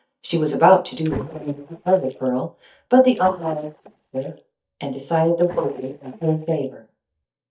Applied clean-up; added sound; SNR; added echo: neural mask model DeepFilterNet 3.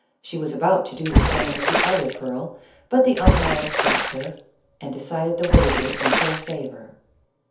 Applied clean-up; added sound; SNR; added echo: none; Water / Splash, splatter; -2 dB; reverberation time 0.5 s.